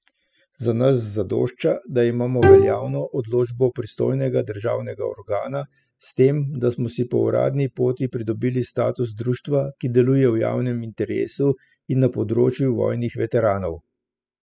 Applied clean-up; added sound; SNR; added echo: classical method spectral subtraction.